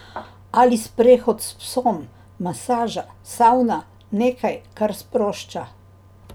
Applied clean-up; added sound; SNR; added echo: none; none; none; none.